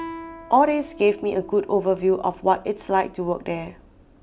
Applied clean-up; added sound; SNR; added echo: none; Guitar; 19 dB; none.